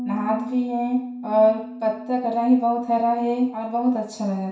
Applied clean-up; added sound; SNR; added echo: none; Piano; 12 dB; reverberation time 0.6 s.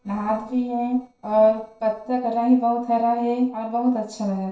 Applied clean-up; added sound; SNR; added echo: neural separator model SepFormer DNS4.